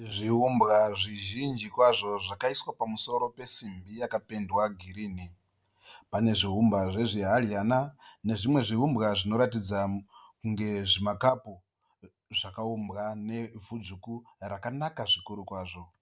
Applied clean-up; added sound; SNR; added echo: none; none; none; none.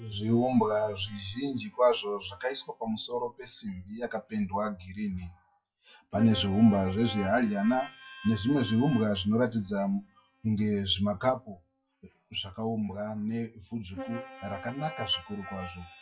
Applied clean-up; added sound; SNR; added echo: classical method WPE with log-MMSE.